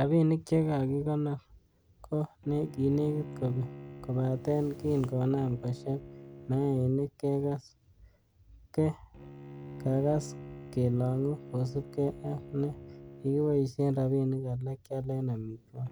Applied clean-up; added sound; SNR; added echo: none; Bowed string instrument; 16 dB; none.